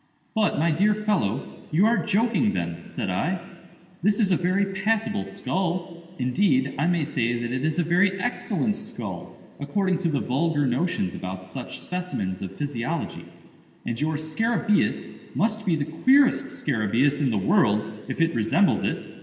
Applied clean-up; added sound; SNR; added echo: none; none; none; reverberation time 2.2 s.